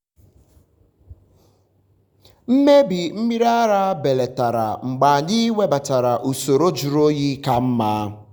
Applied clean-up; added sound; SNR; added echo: none; none; none; none.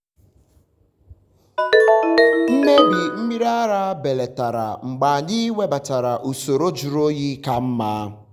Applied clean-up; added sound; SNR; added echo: none; Ringtone; -4 dB; none.